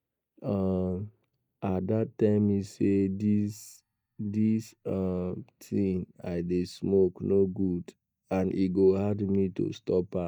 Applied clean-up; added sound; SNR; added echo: neural mask model DeepFilterNet 3.